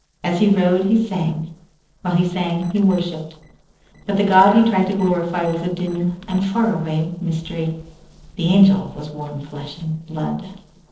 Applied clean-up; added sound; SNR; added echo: neural separator model SepFormer DNS4.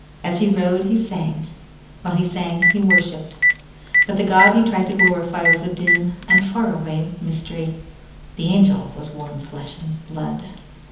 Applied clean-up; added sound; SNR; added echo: none; Telephone; 2 dB; reverberation time 1.3 s.